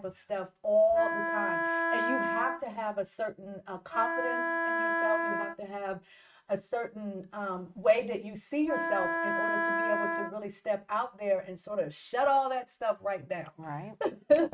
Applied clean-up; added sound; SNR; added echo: neural mask model RNNoise.